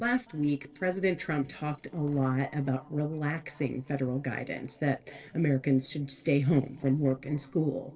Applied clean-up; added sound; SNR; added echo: neural separator model SepFormer DNS4.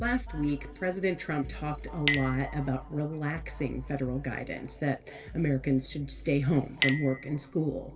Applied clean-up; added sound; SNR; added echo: none; Chink, clink; 7 dB; reverberation time 2.3 s.